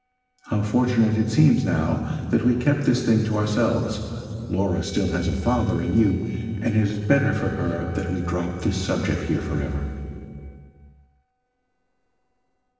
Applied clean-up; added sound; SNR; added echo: neural separator model SepFormer DNS4.